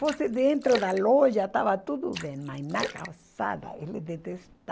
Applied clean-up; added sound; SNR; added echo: none; Splash, splatter; 13 dB; none.